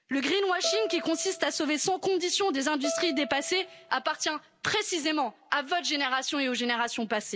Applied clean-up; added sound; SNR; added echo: none; Bowed string instrument; 11 dB; none.